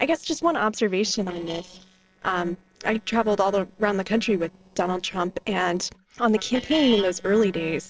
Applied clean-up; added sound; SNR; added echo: neural separator model SepFormer DNS4.